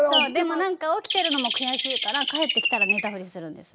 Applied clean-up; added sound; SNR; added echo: none; Bird; 0 dB; none.